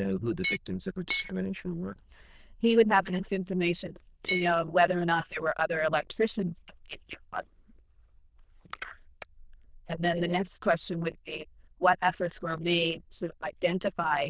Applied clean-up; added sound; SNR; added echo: neural diffusion model UNIVERSE++.